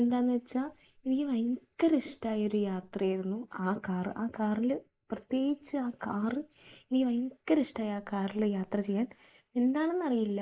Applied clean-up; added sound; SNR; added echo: neural mask model Resemble Enhance denoiser.